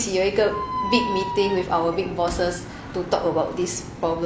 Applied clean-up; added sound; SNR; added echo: none; Squeak; 9 dB; none.